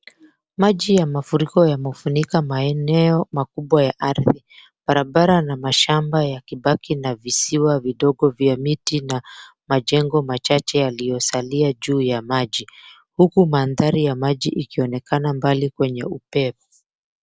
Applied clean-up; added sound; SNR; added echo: none; none; none; none.